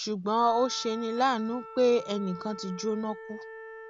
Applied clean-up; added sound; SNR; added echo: none; Wind instrument, woodwind instrument; 15 dB; none.